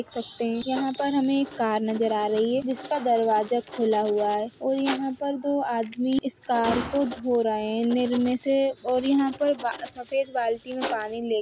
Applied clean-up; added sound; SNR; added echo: none; Writing; 16 dB; none.